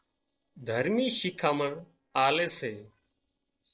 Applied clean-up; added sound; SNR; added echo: neural separator model SepFormer DNS4.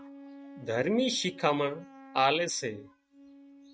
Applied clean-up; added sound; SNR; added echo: neural mask model RNNoise.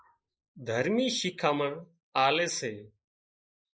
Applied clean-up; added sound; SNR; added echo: neural mask model Resemble Enhance denoiser.